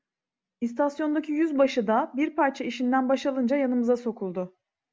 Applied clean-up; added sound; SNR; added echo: none; none; none; none.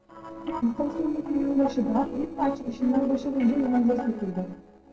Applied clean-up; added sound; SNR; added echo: neural separator model SepFormer DNS4.